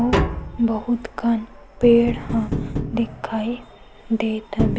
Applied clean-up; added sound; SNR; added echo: none; Tap; 5 dB; none.